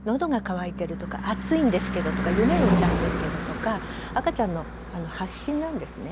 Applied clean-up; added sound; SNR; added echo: none; Car passing by / Engine / Truck; 1 dB; none.